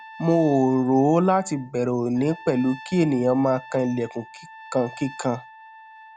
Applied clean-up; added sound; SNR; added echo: none; Trumpet; 20 dB; none.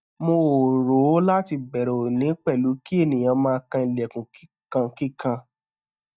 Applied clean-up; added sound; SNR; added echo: neural mask model DeepFilterNet 3.